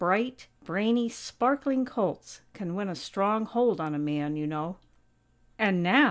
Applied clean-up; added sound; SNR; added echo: none; none; none; none.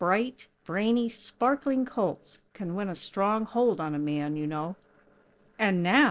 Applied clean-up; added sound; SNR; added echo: neural separator model SepFormer DNS4.